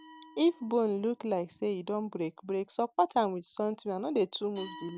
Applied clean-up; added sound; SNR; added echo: none; Glass; 8 dB; none.